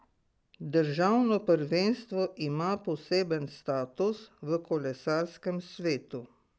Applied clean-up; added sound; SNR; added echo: none; none; none; none.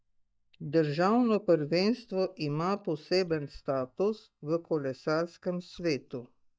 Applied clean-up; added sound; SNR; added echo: neural mask model DeepFilterNet 3.